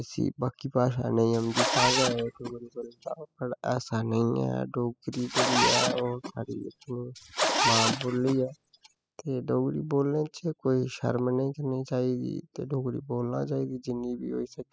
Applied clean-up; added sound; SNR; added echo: classical method spectral subtraction.